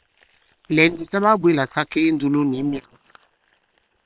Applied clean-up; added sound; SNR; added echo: neural separator model SepFormer WHAM!.